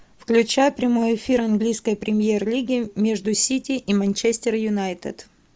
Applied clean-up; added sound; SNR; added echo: none; none; none; none.